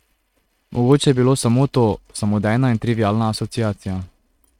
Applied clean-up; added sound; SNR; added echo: neural mask model RNNoise.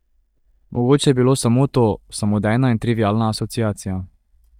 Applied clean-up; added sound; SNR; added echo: neural mask model DeepFilterNet 3.